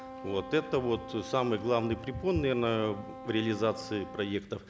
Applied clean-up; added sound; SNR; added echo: none; Wind instrument, woodwind instrument; 13 dB; none.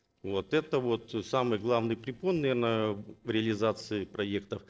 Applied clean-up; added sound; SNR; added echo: neural separator model SepFormer DNS4.